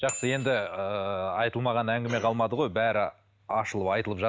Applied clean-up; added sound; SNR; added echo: none; Bicycle bell; 17 dB; none.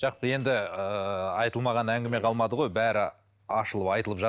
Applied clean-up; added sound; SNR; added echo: neural separator model SepFormer DNS4.